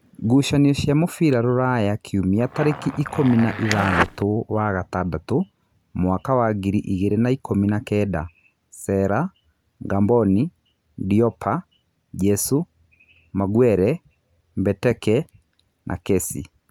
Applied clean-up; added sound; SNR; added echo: none; Zipper (clothing); 5 dB; none.